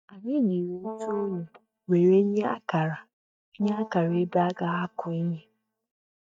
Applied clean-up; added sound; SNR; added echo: neural mask model DeepFilterNet 3.